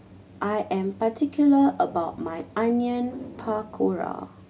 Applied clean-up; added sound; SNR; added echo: none; none; none; none.